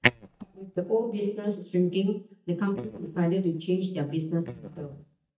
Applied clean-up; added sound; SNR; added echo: neural mask model DeepFilterNet 3.